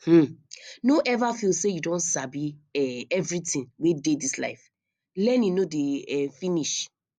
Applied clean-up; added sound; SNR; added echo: none; none; none; none.